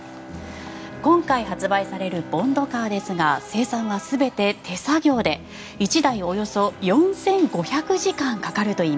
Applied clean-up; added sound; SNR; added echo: none; Bowed string instrument; 19 dB; none.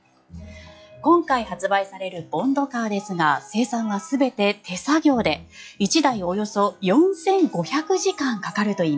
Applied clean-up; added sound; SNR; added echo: classical method log-MMSE.